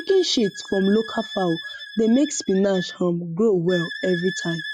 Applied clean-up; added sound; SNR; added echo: classical method Wiener filter.